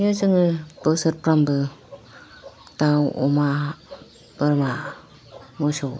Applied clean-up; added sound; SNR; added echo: none; none; none; none.